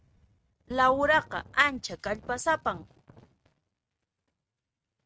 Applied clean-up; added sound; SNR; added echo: neural mask model RNNoise.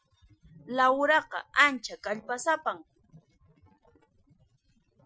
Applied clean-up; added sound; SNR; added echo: classical method Wiener filter.